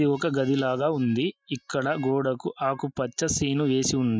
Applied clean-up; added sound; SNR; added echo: classical method Wiener filter.